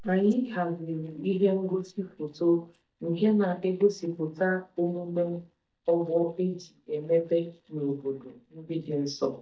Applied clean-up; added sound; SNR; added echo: neural mask model DeepFilterNet 3.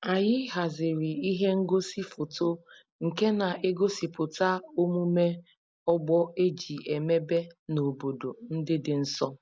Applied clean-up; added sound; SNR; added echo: none; none; none; none.